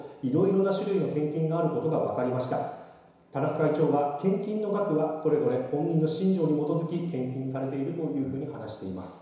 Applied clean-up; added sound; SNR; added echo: none; none; none; reverberation time 1.0 s.